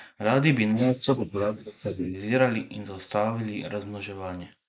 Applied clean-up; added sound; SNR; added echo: neural mask model Resemble Enhance denoiser.